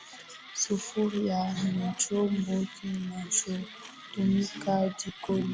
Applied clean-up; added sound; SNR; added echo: none; Mechanisms; 18 dB; none.